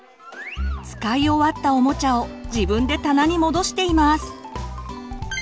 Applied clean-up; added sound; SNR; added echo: none; none; none; none.